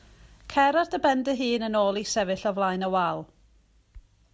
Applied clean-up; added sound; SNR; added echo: none; none; none; none.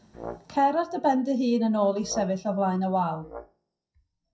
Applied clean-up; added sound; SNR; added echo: classical method WPE with log-MMSE.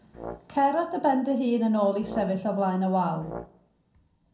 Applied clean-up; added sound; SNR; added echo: none; Brass instrument; 16 dB; reverberation time 0.6 s.